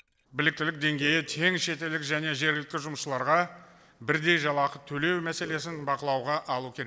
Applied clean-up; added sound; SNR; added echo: neural separator model SepFormer DNS4.